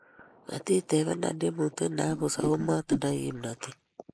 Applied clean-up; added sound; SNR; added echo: neural mask model Resemble Enhance denoiser.